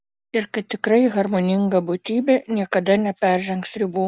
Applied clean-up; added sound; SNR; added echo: none; none; none; none.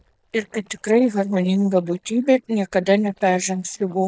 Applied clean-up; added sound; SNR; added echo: neural mask model DeepFilterNet 3.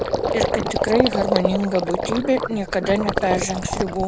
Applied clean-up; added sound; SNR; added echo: none; Gurgling; 1 dB; none.